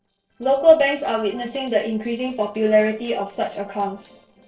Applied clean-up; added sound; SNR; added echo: neural separator model SepFormer DNS4.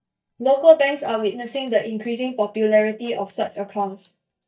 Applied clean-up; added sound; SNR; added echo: neural mask model DeepFilterNet 3.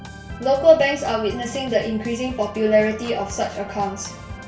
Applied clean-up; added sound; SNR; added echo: none; Organ; 15 dB; reverberation time 0.2 s.